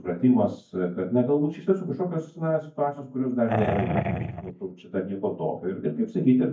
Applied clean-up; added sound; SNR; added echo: neural mask model DeepFilterNet 3.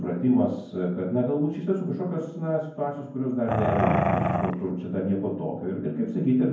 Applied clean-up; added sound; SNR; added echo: none; Growling; -2 dB; reverberation time 0.9 s.